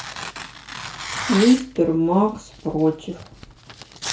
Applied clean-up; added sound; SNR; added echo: none; Tearing; 11 dB; reverberation time 0.3 s.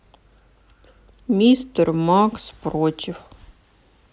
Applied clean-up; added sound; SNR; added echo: none; none; none; none.